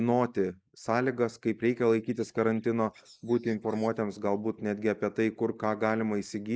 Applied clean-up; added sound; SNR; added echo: neural mask model Resemble Enhance denoiser.